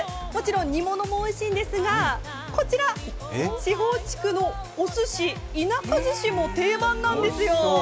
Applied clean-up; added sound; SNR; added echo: none; none; none; none.